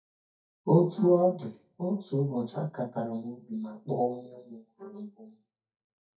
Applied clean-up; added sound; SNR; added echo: neural mask model DeepFilterNet 3.